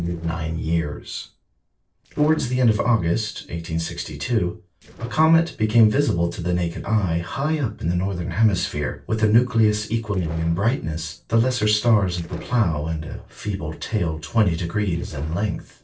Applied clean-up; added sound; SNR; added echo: neural separator model SepFormer DNS4.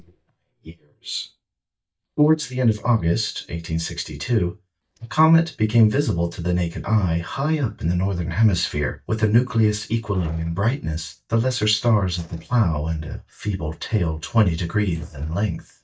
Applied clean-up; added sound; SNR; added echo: neural mask model DeepFilterNet 3.